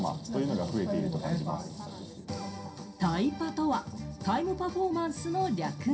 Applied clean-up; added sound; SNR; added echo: none; none; none; reverberation time 0.3 s.